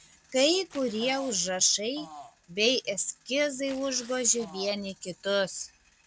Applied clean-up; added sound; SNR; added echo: none; Tearing + Fart; 19 dB; none.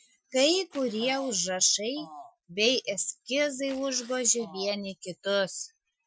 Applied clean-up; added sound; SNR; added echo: classical method Wiener filter.